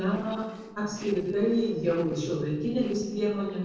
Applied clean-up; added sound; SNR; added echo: neural separator model SepFormer DNS4.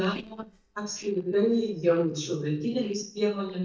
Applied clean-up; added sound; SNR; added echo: neural mask model DeepFilterNet 3.